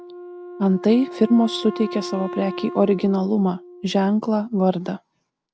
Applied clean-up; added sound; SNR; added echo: none; Wind instrument, woodwind instrument; 14 dB; none.